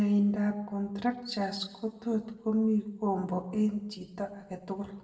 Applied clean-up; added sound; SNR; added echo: none; none; none; reverberation time 0.7 s.